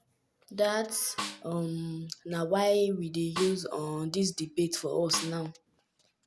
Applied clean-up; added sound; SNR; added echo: none; Snare drum; 9 dB; none.